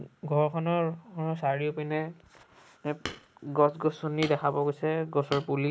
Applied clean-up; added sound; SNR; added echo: none; Hammer; 16 dB; none.